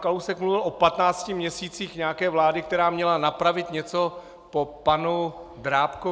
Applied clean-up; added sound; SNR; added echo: none; none; none; none.